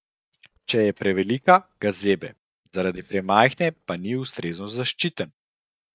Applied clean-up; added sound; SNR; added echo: neural mask model DeepFilterNet 3.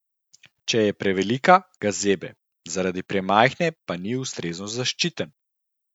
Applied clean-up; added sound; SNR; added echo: none; none; none; none.